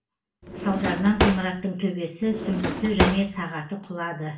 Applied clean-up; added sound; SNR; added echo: none; Drawer open or close; 1 dB; reverberation time 0.3 s.